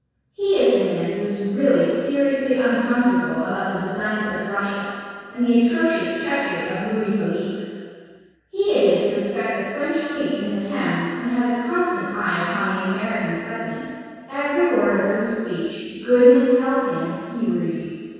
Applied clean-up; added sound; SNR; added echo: none; none; none; reverberation time 2.0 s.